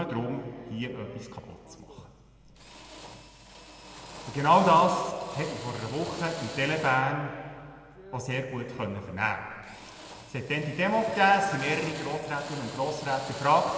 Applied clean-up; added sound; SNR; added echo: none; Drill; 15 dB; reverberation time 2.4 s.